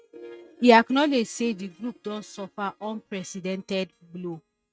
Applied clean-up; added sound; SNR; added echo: neural mask model RNNoise.